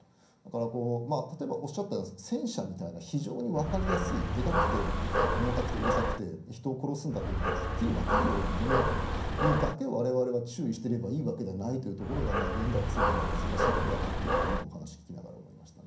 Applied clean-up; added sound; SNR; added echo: none; Dog; -4 dB; reverberation time 0.6 s.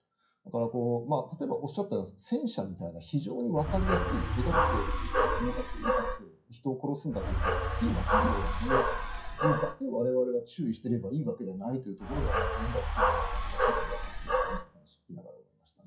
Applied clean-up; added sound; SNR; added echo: classical method WPE with log-MMSE.